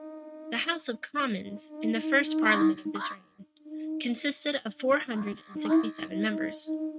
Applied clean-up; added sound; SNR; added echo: neural mask model RNNoise.